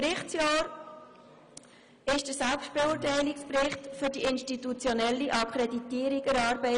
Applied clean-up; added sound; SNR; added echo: none; none; none; none.